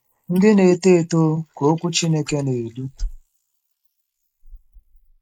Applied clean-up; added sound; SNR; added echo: neural mask model Resemble Enhance denoiser.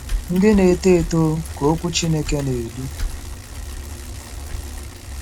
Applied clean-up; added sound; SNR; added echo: none; Bicycle; 8 dB; none.